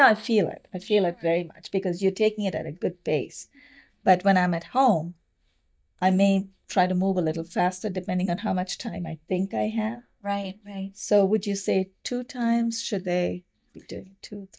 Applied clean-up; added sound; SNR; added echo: neural mask model DeepFilterNet 3.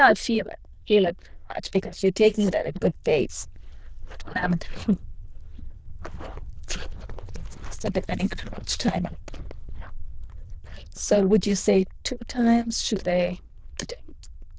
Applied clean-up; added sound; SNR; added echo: neural diffusion model UNIVERSE++.